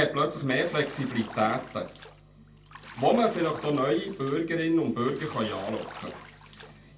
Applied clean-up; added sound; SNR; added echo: none; Bathtub (filling or washing) / Splash, splatter; 17 dB; reverberation time 0.2 s.